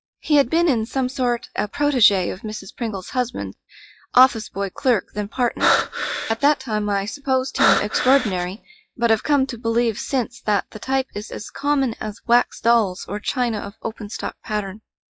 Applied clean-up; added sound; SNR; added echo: classical method log-MMSE.